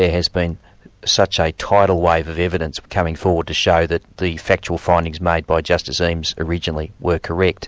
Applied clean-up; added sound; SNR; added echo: none; none; none; none.